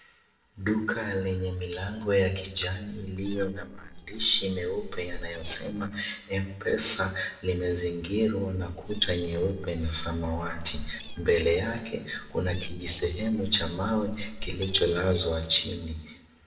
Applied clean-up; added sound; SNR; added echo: neural separator model SepFormer DNS4.